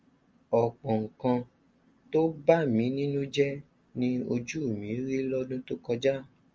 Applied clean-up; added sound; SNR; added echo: none; none; none; none.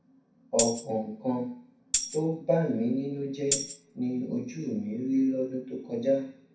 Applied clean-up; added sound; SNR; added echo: none; Tambourine; 5 dB; reverberation time 0.6 s.